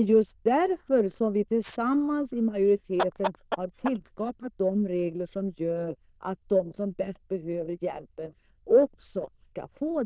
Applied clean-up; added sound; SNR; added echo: neural diffusion model UNIVERSE++.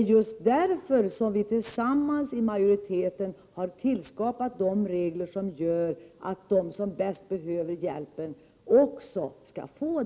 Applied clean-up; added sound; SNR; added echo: none; none; none; none.